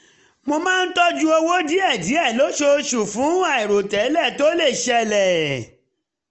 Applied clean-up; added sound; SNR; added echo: none; none; none; none.